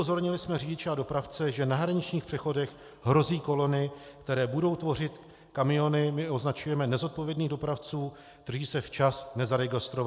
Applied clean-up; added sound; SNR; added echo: none; none; none; none.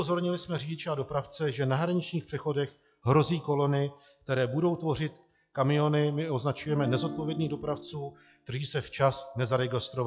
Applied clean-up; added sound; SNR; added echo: classical method log-MMSE.